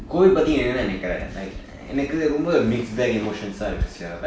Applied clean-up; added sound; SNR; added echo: none; none; none; none.